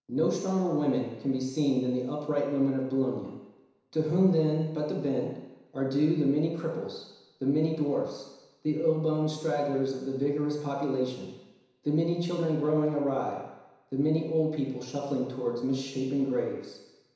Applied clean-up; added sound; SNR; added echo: none; none; none; reverberation time 1.0 s.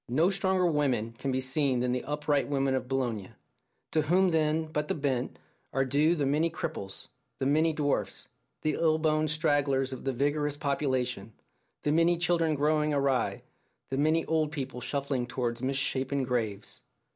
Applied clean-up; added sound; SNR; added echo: none; none; none; none.